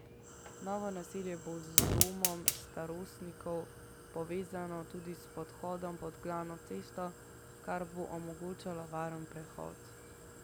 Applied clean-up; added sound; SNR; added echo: none; Fire; -2 dB; none.